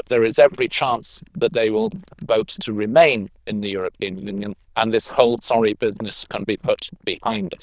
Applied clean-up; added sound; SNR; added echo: neural diffusion model UNIVERSE++.